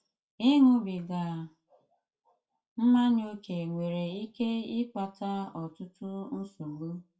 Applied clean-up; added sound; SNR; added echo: none; none; none; reverberation time 0.2 s.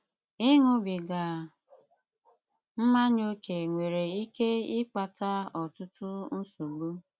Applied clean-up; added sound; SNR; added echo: none; none; none; none.